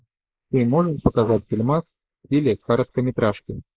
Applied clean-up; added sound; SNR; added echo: neural mask model Resemble Enhance denoiser.